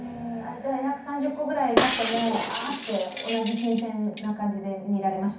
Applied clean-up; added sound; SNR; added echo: none; Shatter; 1 dB; reverberation time 0.6 s.